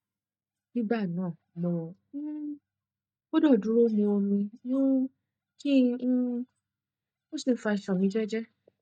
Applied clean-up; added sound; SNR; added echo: neural mask model DeepFilterNet 3.